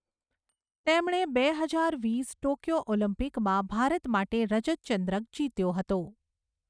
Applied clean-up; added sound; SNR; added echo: neural mask model RNNoise.